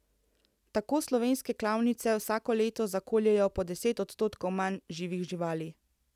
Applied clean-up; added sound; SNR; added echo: none; none; none; none.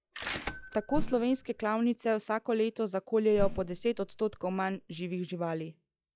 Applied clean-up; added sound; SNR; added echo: classical method log-MMSE.